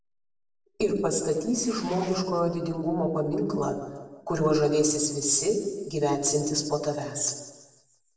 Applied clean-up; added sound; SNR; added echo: neural separator model SepFormer DNS4.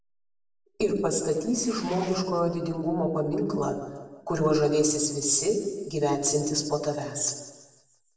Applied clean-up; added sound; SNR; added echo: none; Zipper (clothing); 18 dB; reverberation time 1.2 s.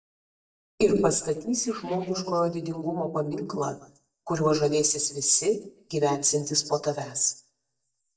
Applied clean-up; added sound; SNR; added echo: neural mask model DeepFilterNet 3.